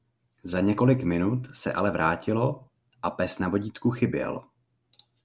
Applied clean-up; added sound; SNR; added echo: none; none; none; none.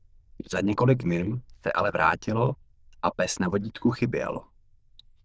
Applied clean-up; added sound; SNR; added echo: neural diffusion model UNIVERSE++.